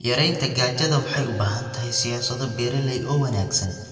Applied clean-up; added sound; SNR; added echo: none; Wind instrument, woodwind instrument; 19 dB; reverberation time 1.9 s.